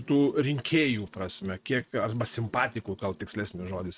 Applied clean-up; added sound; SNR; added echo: neural mask model RNNoise.